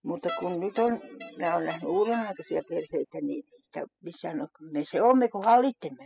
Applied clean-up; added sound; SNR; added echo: classical method spectral subtraction.